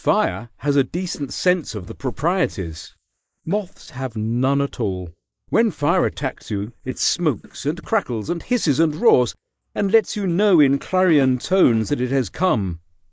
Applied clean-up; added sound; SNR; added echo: neural mask model Resemble Enhance denoiser.